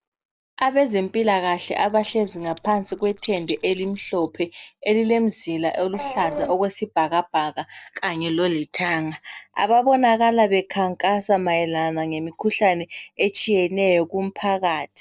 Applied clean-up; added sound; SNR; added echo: neural separator model SepFormer DNS4.